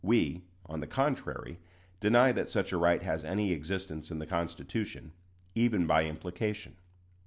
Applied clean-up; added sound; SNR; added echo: none; none; none; none.